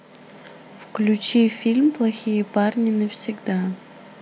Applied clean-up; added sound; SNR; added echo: none; none; none; none.